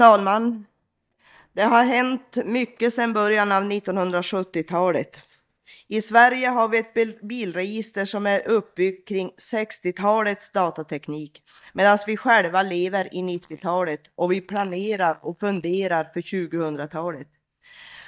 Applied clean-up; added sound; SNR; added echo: neural mask model DeepFilterNet 3.